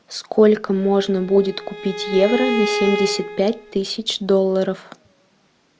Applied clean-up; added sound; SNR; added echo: none; Bowed string instrument; 7 dB; none.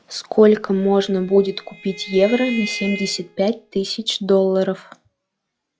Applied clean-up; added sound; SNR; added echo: classical method log-MMSE.